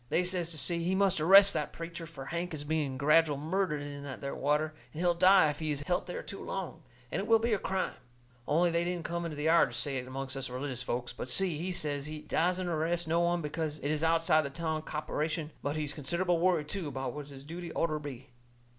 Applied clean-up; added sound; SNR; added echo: none; none; none; none.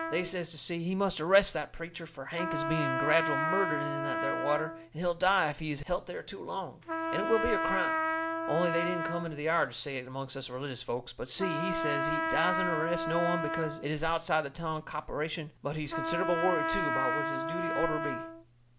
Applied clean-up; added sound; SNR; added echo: none; Trumpet; 2 dB; none.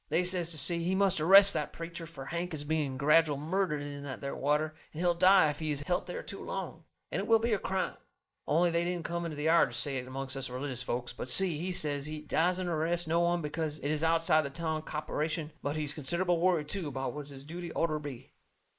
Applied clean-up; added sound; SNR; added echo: neural mask model Resemble Enhance denoiser.